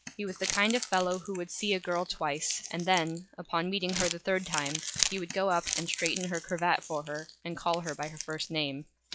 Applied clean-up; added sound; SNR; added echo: classical method log-MMSE.